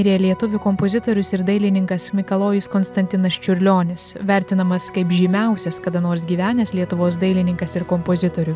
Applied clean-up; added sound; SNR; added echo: none; none; none; none.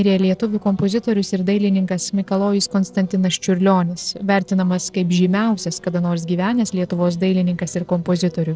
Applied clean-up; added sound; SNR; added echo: neural separator model SepFormer DNS4.